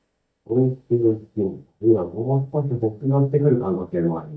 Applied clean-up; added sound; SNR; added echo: neural mask model DeepFilterNet 3.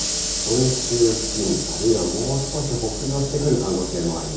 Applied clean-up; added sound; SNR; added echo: none; Sliding door / Hiss; 4 dB; reverberation time 0.7 s.